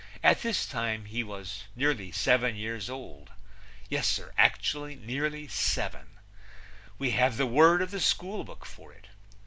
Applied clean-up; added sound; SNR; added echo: none; none; none; none.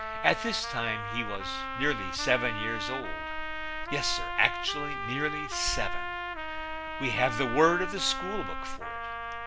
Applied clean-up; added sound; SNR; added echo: none; Trumpet; 5 dB; none.